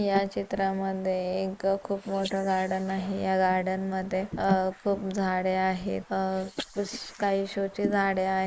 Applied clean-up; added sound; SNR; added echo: neural mask model Resemble Enhance denoiser.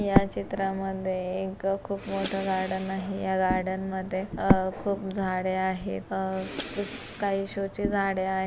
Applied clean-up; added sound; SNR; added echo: none; Breathing; 4 dB; none.